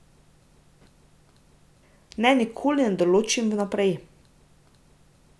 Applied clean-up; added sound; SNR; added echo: none; none; none; none.